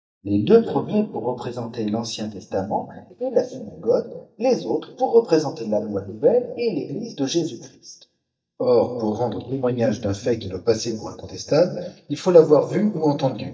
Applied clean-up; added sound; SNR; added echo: neural mask model DeepFilterNet 3.